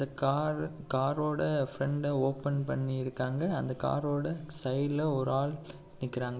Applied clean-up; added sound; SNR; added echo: none; none; none; none.